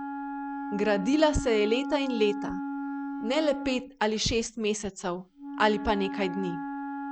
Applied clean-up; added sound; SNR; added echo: none; Wind instrument, woodwind instrument; 7 dB; none.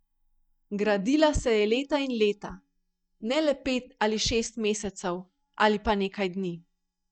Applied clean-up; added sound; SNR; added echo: neural mask model DeepFilterNet 3.